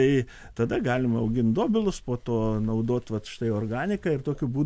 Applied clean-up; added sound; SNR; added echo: none; none; none; none.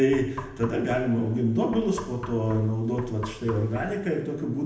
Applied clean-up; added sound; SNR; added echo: none; Knock; 14 dB; reverberation time 0.8 s.